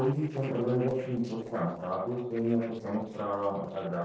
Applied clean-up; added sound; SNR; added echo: neural separator model SepFormer DNS4.